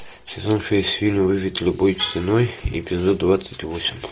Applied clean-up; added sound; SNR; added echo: none; Vehicle horn, car horn, honking; 19 dB; none.